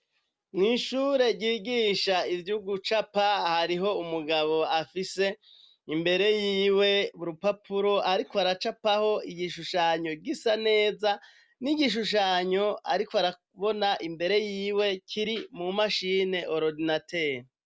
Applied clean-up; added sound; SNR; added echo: none; none; none; none.